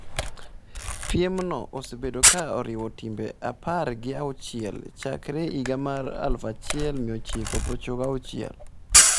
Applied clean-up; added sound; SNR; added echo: none; Camera; -4 dB; none.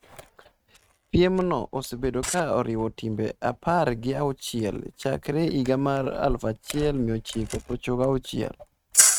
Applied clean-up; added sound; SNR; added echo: neural mask model RNNoise.